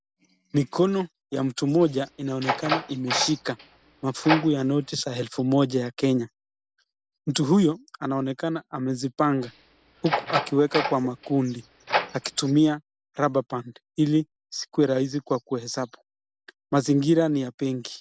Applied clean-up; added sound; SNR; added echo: none; Door; 6 dB; none.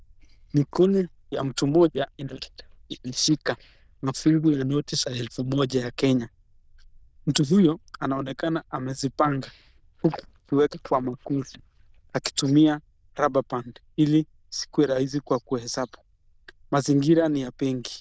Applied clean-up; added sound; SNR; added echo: neural diffusion model UNIVERSE++.